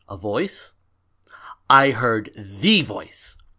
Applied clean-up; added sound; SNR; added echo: none; none; none; none.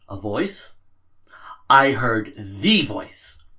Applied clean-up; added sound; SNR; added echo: none; none; none; reverberation time 0.2 s.